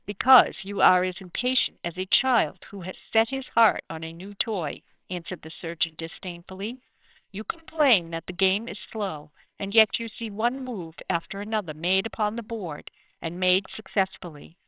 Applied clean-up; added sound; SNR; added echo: neural separator model SepFormer WHAMR!.